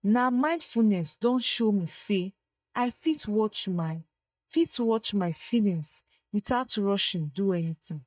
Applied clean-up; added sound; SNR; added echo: neural mask model DeepFilterNet 3.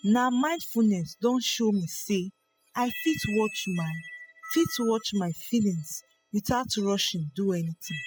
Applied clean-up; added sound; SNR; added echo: classical method spectral subtraction.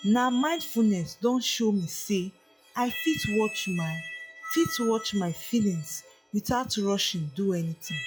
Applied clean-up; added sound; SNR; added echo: classical method log-MMSE.